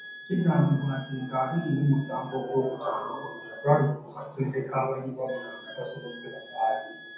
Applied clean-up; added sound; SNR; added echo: none; Wind instrument, woodwind instrument; 18 dB; reverberation time 0.6 s.